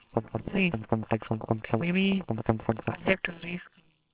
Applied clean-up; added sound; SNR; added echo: neural separator model SepFormer WHAMR!.